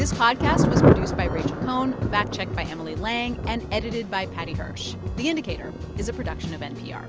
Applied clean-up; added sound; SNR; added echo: none; Thunder; 0 dB; none.